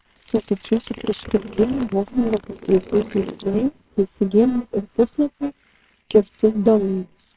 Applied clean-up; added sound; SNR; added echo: neural separator model SepFormer WHAMR!.